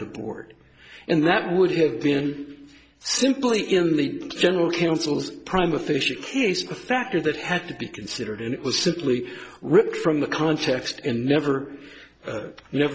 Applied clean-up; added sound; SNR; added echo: none; none; none; none.